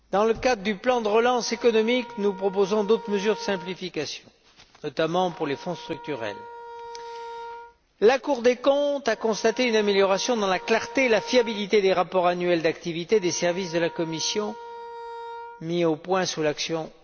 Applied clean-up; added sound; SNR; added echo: none; Wind instrument, woodwind instrument; 17 dB; none.